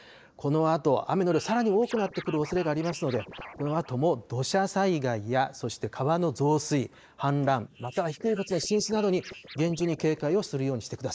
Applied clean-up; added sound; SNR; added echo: neural mask model Resemble Enhance denoiser.